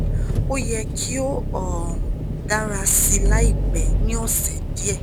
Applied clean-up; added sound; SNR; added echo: none; Engine; -4 dB; none.